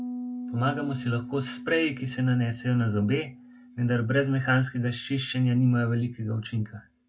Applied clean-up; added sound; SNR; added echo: none; Piano; 14 dB; reverberation time 0.2 s.